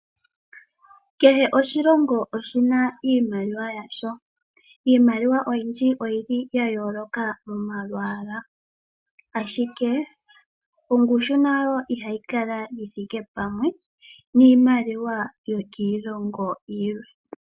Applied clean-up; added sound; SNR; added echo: none; none; none; none.